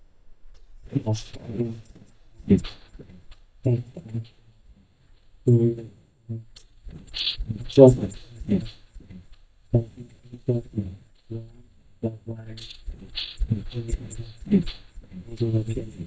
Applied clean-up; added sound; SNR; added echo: neural mask model DeepFilterNet 3.